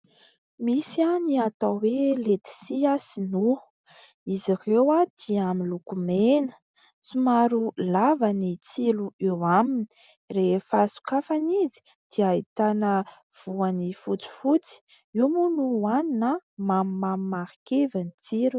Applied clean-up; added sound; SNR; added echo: none; none; none; none.